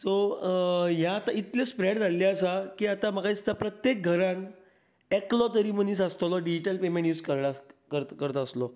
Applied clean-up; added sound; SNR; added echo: none; none; none; none.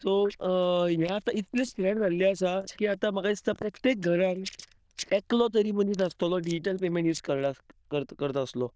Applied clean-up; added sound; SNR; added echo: neural diffusion model UNIVERSE++.